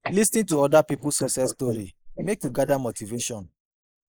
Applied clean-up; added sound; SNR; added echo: neural mask model Resemble Enhance denoiser.